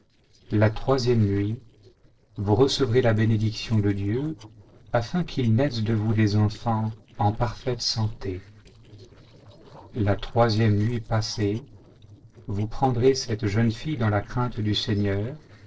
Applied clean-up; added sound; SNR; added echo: neural separator model SepFormer DNS4.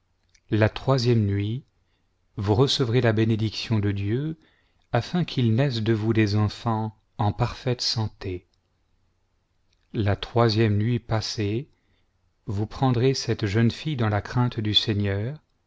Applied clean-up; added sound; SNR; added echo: none; none; none; none.